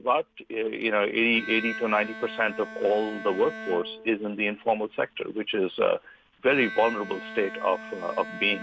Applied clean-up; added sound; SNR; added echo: none; Bowed string instrument; 14 dB; none.